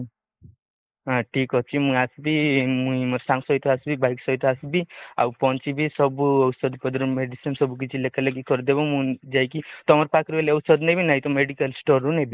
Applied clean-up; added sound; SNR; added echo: neural mask model Resemble Enhance denoiser.